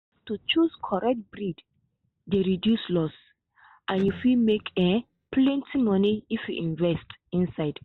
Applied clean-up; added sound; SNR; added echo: none; Electric guitar; 18 dB; none.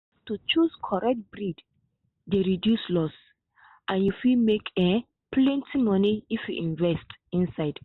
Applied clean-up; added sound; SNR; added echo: none; none; none; none.